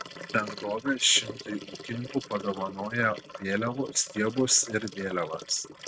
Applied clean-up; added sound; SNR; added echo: neural mask model RNNoise.